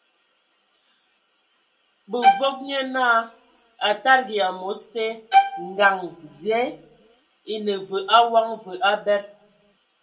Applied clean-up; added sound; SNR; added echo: none; Bowed string instrument; -2 dB; reverberation time 0.2 s.